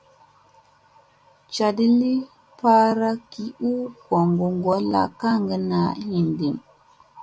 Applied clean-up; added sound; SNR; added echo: none; none; none; none.